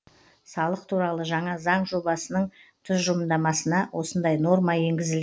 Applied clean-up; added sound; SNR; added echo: none; none; none; none.